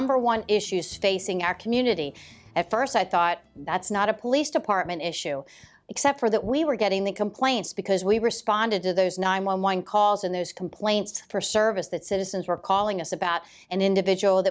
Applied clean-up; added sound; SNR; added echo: none; none; none; none.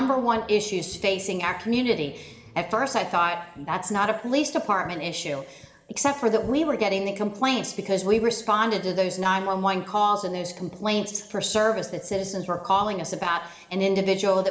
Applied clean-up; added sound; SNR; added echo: none; none; none; reverberation time 1.1 s.